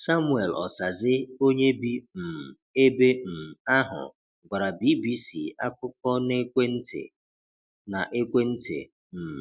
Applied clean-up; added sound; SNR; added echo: none; none; none; none.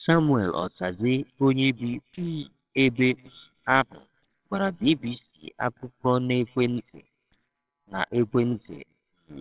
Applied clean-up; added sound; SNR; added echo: neural separator model SepFormer WHAMR!.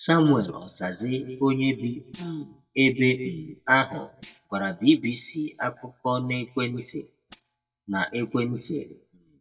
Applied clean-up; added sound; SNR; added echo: neural mask model DeepFilterNet 3.